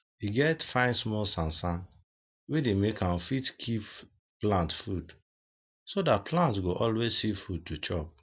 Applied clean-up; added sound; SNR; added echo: none; none; none; none.